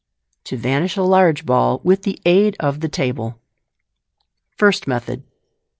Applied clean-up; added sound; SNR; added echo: none; none; none; none.